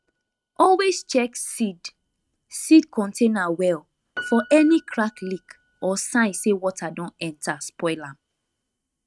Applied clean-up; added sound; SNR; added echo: neural mask model RNNoise.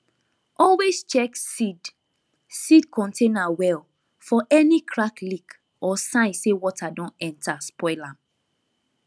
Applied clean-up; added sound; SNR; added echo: none; none; none; none.